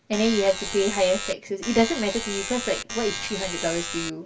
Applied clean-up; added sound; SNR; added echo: none; Alarm; 7 dB; reverberation time 0.2 s.